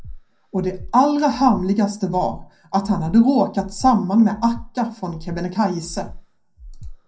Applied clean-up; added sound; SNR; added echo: none; Breathing; 16 dB; reverberation time 0.2 s.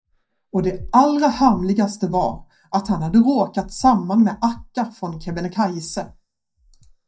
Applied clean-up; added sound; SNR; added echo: neural mask model DeepFilterNet 3.